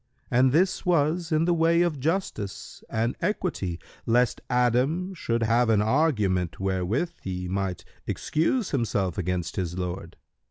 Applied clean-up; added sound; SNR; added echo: none; none; none; none.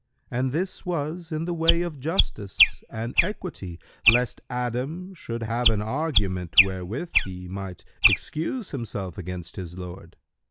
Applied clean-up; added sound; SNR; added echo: none; Chirp, tweet; -4 dB; none.